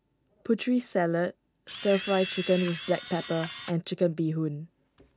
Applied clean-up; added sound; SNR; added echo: none; Camera; 10 dB; none.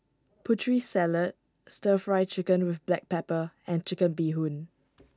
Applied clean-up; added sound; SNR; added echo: none; none; none; none.